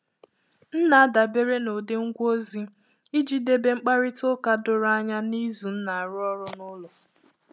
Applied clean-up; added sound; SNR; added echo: none; none; none; none.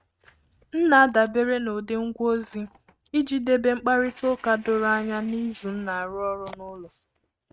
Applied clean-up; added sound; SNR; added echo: neural mask model RNNoise.